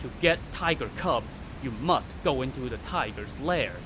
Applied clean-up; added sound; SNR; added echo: none; Water; 10 dB; none.